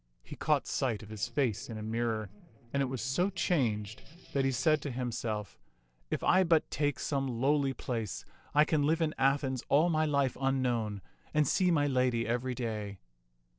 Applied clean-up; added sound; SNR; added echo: neural separator model SepFormer DNS4.